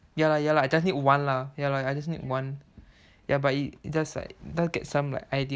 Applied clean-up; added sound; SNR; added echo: none; none; none; none.